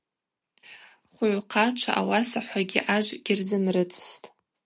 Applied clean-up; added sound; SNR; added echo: none; none; none; none.